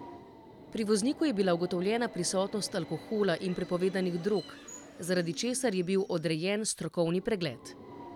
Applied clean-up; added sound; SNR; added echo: none; Subway, metro, underground; 17 dB; none.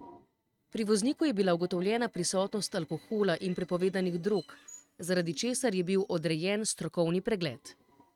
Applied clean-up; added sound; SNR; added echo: neural mask model RNNoise.